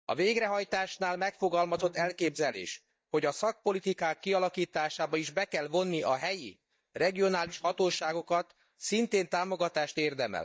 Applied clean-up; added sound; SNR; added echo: neural mask model DeepFilterNet 3.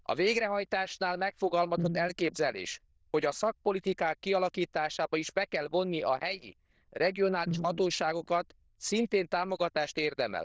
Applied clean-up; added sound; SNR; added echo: neural diffusion model UNIVERSE++.